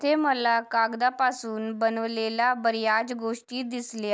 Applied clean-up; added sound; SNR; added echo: none; none; none; none.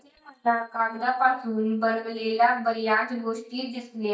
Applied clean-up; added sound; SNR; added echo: neural mask model DeepFilterNet 3.